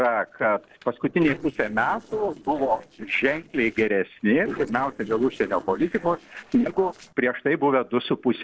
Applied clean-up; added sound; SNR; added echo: neural separator model SepFormer DNS4.